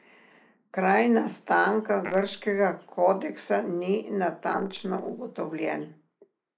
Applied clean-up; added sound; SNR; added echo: neural mask model Resemble Enhance denoiser.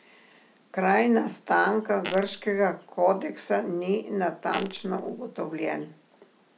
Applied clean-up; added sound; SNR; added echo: none; Fart; 13 dB; none.